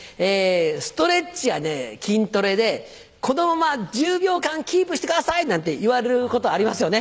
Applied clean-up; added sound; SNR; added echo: none; none; none; none.